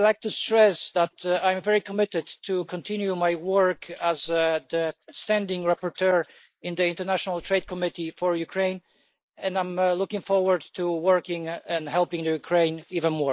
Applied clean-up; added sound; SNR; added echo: neural mask model Resemble Enhance denoiser.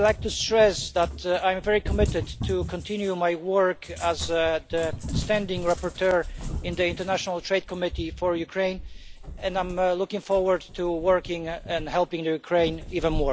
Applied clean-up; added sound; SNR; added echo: none; Cat; 9 dB; none.